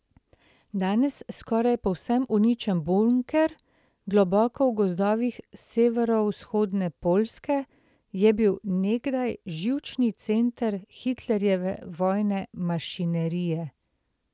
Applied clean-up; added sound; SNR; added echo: none; none; none; none.